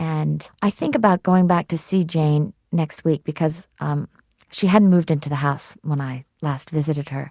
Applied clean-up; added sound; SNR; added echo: none; none; none; none.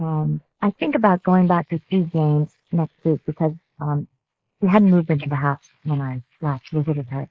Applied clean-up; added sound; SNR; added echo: neural mask model Resemble Enhance denoiser.